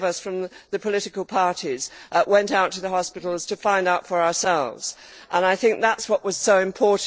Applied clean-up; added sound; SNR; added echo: neural separator model SepFormer DNS4.